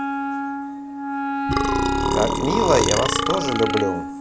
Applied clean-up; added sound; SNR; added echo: none; Burping, eructation + Wind instrument, woodwind instrument; -2 dB; none.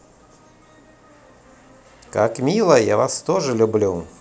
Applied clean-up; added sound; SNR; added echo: none; none; none; none.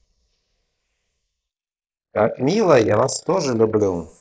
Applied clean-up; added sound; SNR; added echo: neural mask model Resemble Enhance denoiser.